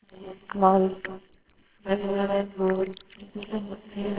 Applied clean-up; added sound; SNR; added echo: neural separator model SepFormer WHAMR!.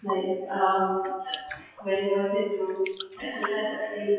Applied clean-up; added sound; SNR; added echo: classical method WPE with log-MMSE.